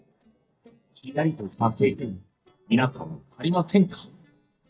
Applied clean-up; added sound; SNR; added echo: neural mask model DeepFilterNet 3.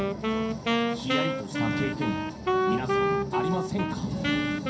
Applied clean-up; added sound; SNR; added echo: none; Wind instrument, woodwind instrument; -4 dB; reverberation time 0.3 s.